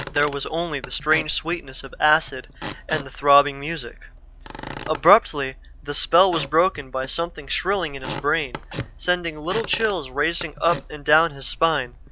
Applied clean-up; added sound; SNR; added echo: none; Squeak / Wood; 13 dB; none.